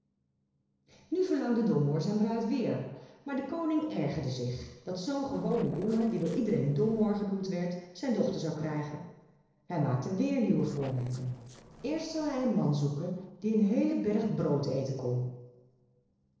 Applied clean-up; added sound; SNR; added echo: neural separator model SepFormer DNS4.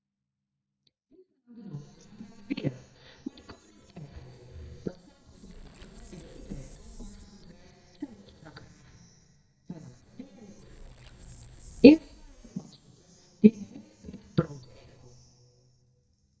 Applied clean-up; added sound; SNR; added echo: neural mask model DeepFilterNet 3.